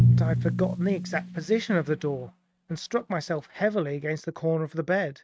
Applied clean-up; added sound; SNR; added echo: neural mask model RNNoise.